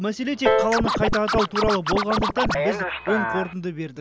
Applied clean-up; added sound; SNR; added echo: none; Scratching (performance technique) + Piano; -1 dB; none.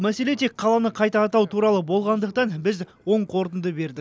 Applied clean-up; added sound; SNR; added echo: none; none; none; none.